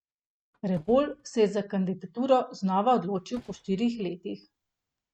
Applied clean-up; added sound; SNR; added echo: neural mask model RNNoise.